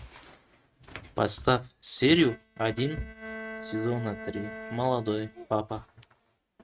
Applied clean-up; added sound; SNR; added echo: neural mask model RNNoise.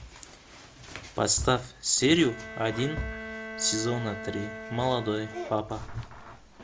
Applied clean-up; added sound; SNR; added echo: none; Bowed string instrument; 13 dB; none.